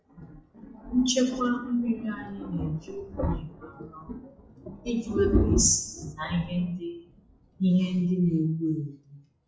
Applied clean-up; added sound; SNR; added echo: classical method WPE with log-MMSE.